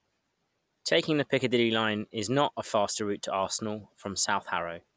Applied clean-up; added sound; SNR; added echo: none; none; none; none.